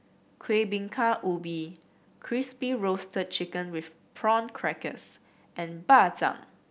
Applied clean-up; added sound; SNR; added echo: none; none; none; none.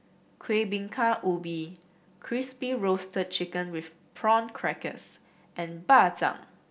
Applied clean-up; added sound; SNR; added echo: none; none; none; reverberation time 0.2 s.